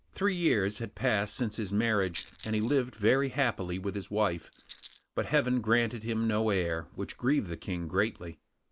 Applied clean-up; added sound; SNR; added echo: neural mask model Resemble Enhance denoiser.